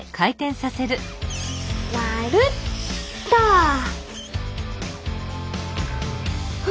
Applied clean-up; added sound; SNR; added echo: none; none; none; none.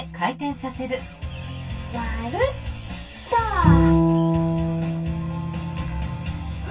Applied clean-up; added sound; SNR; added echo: none; Bowed string instrument; -3 dB; reverberation time 0.1 s.